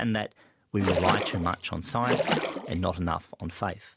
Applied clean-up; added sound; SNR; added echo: none; Splash, splatter; 0 dB; none.